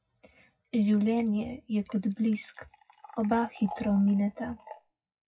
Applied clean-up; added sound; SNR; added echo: classical method WPE with log-MMSE.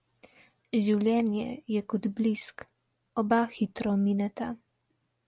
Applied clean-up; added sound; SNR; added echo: none; none; none; none.